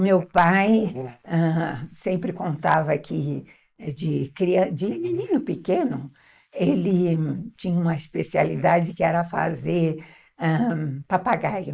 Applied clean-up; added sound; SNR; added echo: neural mask model Resemble Enhance denoiser.